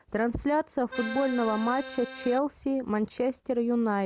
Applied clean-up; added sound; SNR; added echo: none; Accordion; 11 dB; none.